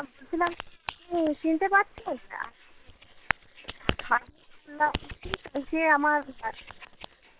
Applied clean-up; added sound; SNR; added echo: neural separator model SepFormer WHAM!.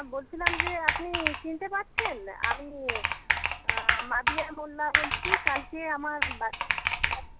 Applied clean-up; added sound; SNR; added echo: none; Computer keyboard; -4 dB; none.